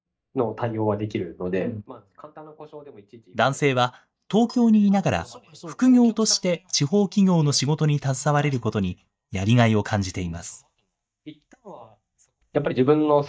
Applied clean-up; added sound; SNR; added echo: neural mask model DeepFilterNet 3.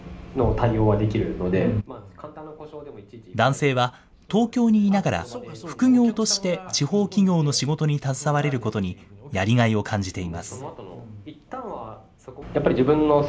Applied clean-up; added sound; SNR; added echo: none; none; none; none.